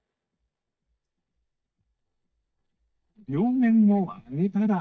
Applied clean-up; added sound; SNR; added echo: neural mask model DeepFilterNet 3.